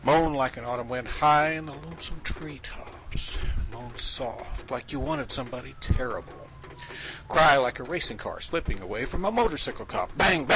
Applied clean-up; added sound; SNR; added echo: none; Rain; 19 dB; none.